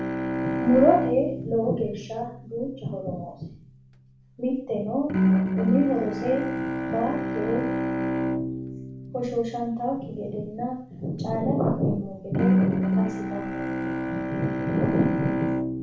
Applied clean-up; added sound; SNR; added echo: none; Bowed string instrument; 1 dB; reverberation time 0.4 s.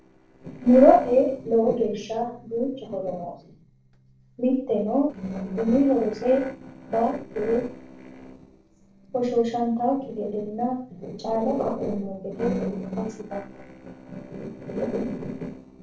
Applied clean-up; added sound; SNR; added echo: neural separator model SepFormer DNS4.